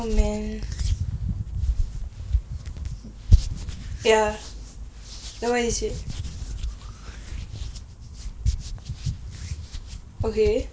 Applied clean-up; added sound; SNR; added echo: none; Hands; -2 dB; none.